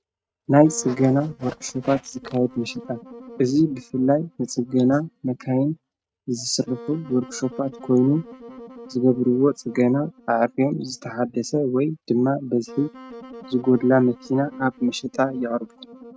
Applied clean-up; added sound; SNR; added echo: neural mask model RNNoise.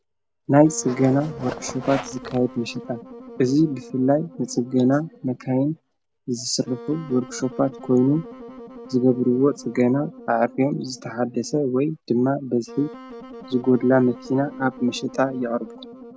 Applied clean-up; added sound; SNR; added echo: none; Wind instrument, woodwind instrument + Zipper (clothing); 17 dB; none.